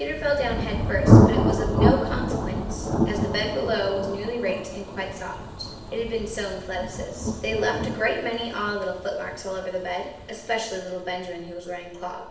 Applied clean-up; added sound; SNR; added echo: none; Thunder; -3 dB; reverberation time 0.8 s.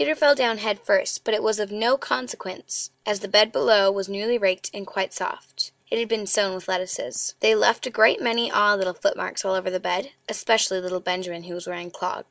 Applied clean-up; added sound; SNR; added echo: none; none; none; none.